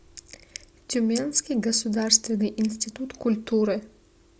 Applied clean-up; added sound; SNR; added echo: none; none; none; none.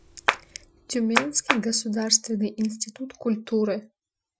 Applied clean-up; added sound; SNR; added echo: classical method Wiener filter.